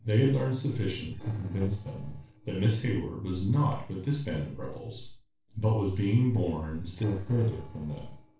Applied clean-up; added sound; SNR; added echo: neural separator model SepFormer DNS4.